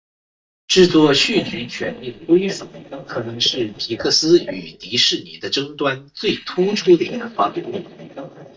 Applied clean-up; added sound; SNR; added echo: neural mask model DeepFilterNet 3.